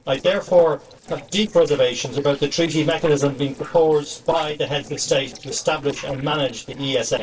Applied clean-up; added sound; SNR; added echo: neural separator model SepFormer DNS4.